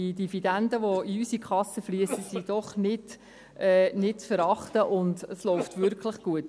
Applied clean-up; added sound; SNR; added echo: none; Cough; 15 dB; none.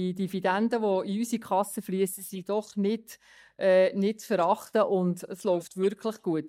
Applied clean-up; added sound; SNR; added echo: neural mask model DeepFilterNet 3.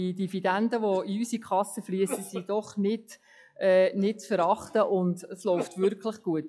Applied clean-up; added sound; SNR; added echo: classical method log-MMSE.